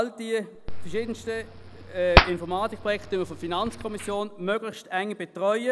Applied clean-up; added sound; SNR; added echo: none; Hands; -1 dB; none.